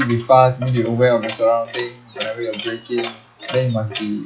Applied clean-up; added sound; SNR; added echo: classical method log-MMSE.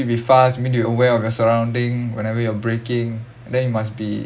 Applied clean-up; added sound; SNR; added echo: none; none; none; none.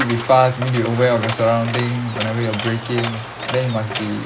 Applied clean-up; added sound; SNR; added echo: none; Waves, surf + Coin (dropping); 9 dB; none.